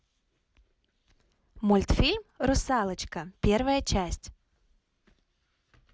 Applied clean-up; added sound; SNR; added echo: none; none; none; none.